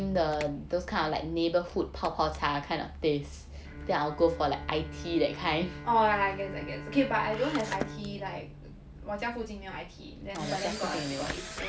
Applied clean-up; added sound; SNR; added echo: none; Bowed string instrument + Camera; 12 dB; none.